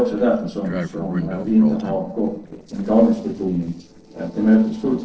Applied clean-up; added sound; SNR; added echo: neural separator model SepFormer DNS4.